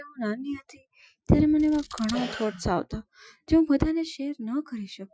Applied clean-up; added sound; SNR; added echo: classical method Wiener filter.